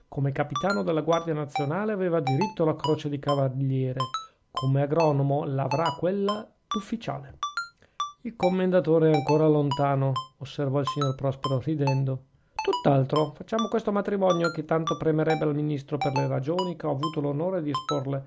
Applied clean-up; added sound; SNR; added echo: none; Ringtone; 10 dB; none.